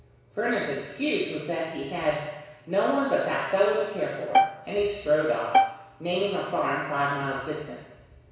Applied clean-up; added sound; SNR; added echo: none; Bowed string instrument; -1 dB; reverberation time 1.1 s.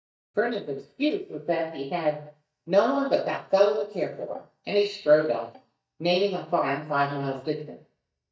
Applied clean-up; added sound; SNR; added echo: neural mask model DeepFilterNet 3.